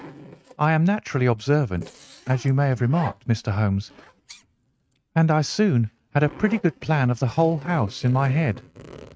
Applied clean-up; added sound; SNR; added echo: neural mask model RNNoise.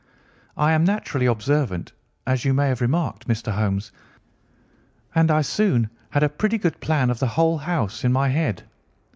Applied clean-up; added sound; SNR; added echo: none; none; none; none.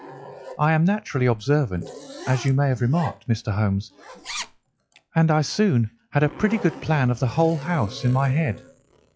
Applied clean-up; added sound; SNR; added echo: classical method log-MMSE.